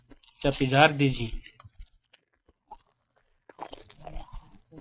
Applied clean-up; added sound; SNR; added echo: neural mask model RNNoise.